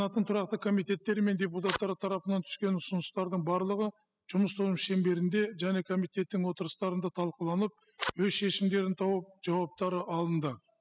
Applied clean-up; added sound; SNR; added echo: classical method spectral subtraction.